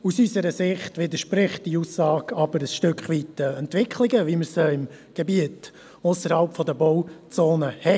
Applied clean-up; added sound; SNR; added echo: none; none; none; none.